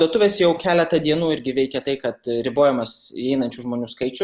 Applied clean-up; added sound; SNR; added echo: none; none; none; none.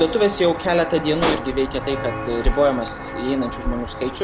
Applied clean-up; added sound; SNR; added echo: none; Explosion + Walk, footsteps; 5 dB; none.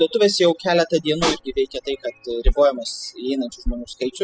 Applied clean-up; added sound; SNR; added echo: classical method spectral subtraction.